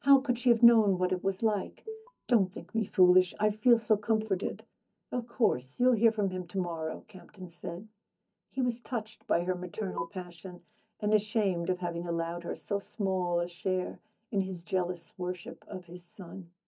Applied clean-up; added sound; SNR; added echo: neural mask model DeepFilterNet 3.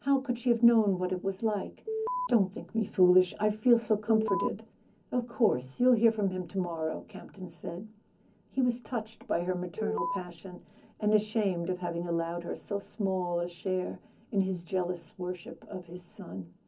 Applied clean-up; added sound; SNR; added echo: none; Alarm; 1 dB; reverberation time 0.4 s.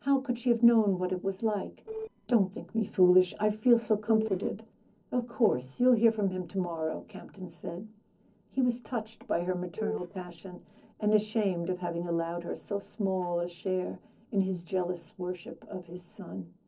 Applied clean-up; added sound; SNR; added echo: neural separator model SepFormer DNS4.